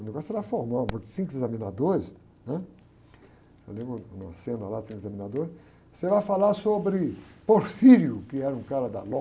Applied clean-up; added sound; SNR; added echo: none; none; none; none.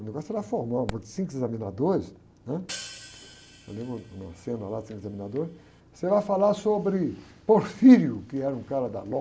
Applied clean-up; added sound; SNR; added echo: none; Hi-hat; 20 dB; none.